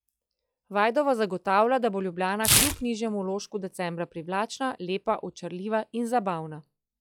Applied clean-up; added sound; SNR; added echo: classical method log-MMSE.